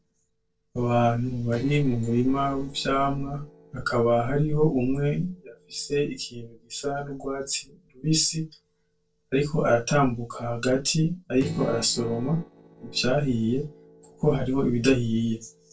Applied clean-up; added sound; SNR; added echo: neural separator model SepFormer DNS4.